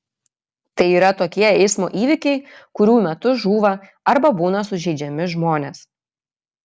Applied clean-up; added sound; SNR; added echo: none; none; none; none.